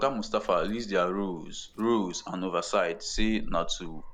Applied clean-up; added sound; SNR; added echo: none; Dog; 8 dB; none.